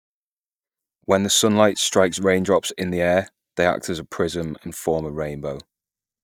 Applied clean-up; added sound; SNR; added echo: neural mask model DeepFilterNet 3.